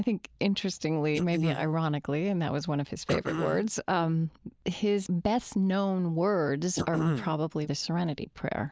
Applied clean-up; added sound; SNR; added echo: neural mask model Resemble Enhance denoiser.